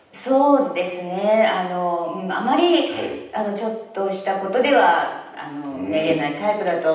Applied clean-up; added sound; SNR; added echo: none; none; none; reverberation time 0.9 s.